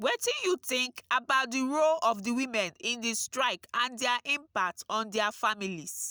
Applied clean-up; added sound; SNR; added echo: none; none; none; none.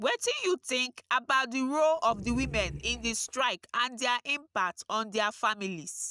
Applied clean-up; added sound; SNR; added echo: neural mask model RNNoise.